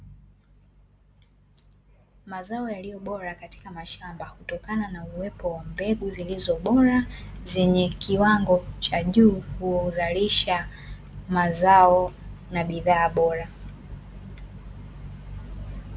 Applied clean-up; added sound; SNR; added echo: none; none; none; none.